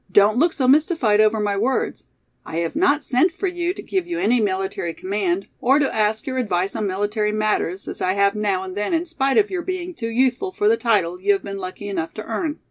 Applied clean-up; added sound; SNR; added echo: none; none; none; none.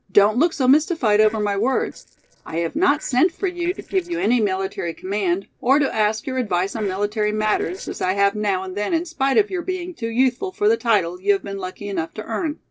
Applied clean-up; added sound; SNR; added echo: neural separator model SepFormer DNS4.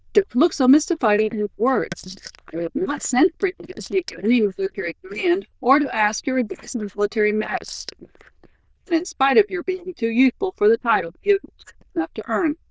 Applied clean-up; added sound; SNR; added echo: neural diffusion model UNIVERSE++.